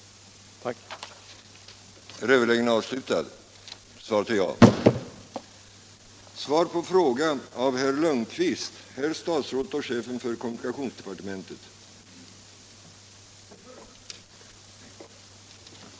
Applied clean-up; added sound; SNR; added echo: none; none; none; none.